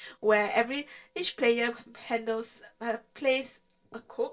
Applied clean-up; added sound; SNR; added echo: neural separator model SepFormer DNS4.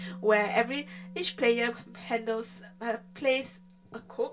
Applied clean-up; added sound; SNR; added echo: none; Musical instrument; 17 dB; reverberation time 0.2 s.